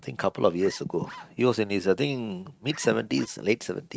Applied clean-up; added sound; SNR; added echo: neural mask model RNNoise.